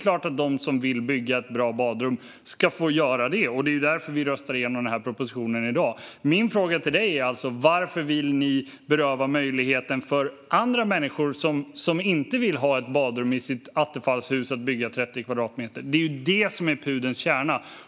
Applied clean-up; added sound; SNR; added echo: none; none; none; none.